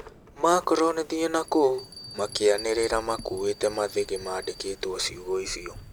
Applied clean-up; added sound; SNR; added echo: none; Bell + Waves, surf; 17 dB; none.